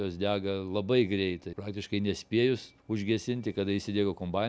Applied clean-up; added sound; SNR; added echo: none; none; none; none.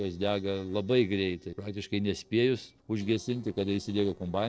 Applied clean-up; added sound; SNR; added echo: neural separator model SepFormer DNS4.